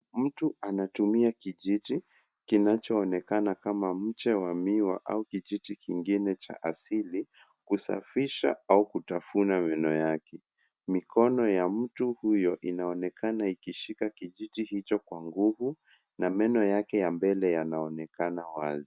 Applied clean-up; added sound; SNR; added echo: none; none; none; none.